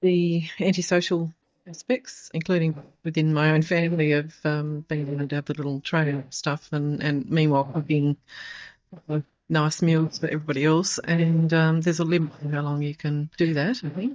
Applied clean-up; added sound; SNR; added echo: neural mask model DeepFilterNet 3.